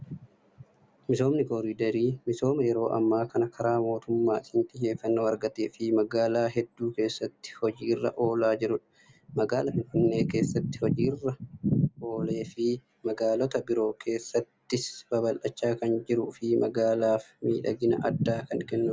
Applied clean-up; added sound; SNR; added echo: none; none; none; none.